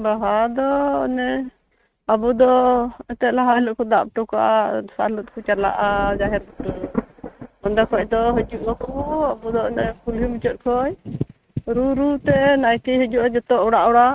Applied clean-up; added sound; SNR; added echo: neural mask model RNNoise.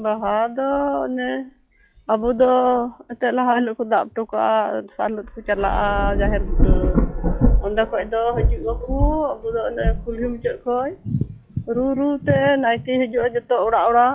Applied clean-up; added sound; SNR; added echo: classical method log-MMSE.